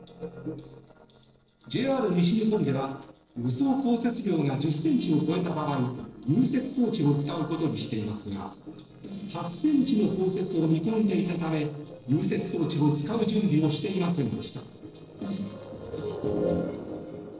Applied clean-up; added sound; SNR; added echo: neural separator model SepFormer DNS4.